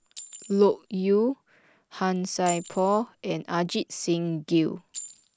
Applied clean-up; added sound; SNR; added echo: none; Chink, clink; 19 dB; none.